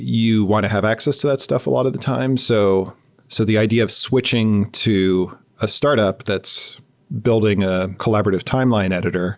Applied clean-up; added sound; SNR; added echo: none; none; none; none.